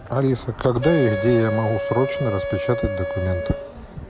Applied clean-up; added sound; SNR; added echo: none; Wind instrument, woodwind instrument; 6 dB; none.